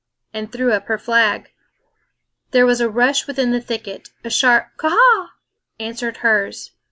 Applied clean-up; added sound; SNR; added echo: none; none; none; none.